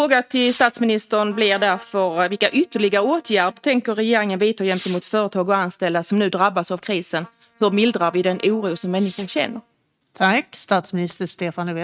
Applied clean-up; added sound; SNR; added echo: neural mask model RNNoise.